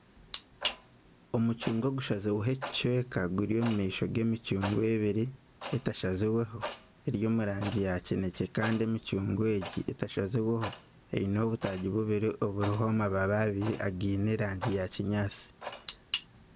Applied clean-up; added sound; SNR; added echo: none; Clock; 15 dB; none.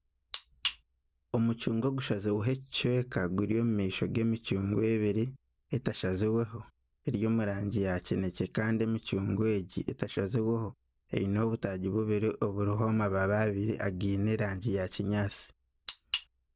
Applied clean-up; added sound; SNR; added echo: none; none; none; none.